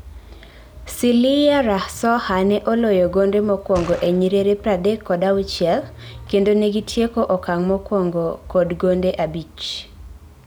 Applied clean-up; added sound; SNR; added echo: none; Gunshot, gunfire; 15 dB; none.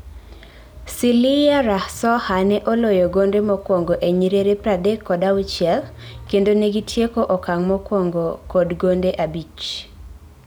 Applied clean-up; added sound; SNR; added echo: none; none; none; none.